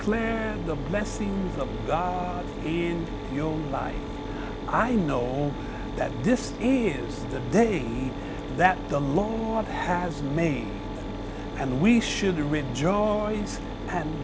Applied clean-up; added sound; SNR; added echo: none; Mechanisms; 6 dB; none.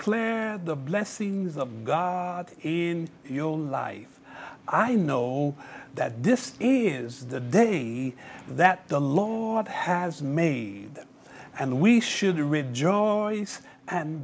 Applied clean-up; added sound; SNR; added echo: none; none; none; none.